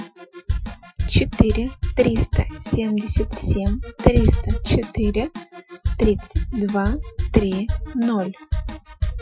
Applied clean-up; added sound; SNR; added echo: classical method Wiener filter.